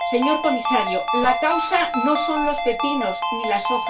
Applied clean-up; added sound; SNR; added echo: none; Ringtone; 1 dB; reverberation time 0.2 s.